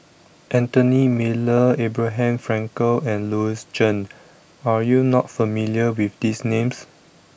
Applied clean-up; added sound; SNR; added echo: none; none; none; none.